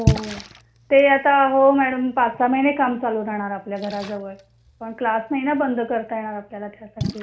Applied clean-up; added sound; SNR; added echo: none; Splash, splatter; 10 dB; reverberation time 0.4 s.